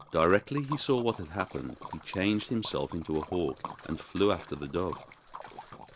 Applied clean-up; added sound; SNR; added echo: none; Liquid; 14 dB; none.